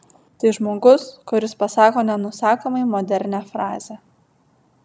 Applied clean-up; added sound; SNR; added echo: none; none; none; none.